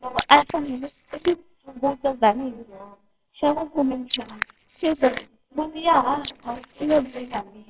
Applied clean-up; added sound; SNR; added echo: neural separator model SepFormer WHAMR!.